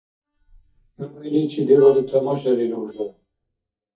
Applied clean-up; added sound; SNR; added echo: neural mask model DeepFilterNet 3.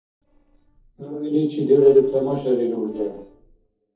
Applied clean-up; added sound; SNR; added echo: neural separator model SepFormer DNS4.